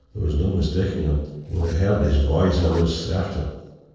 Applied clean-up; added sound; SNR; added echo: neural separator model SepFormer DNS4.